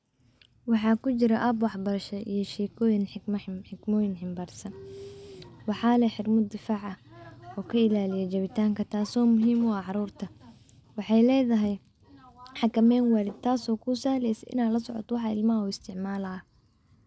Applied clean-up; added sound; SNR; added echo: none; none; none; none.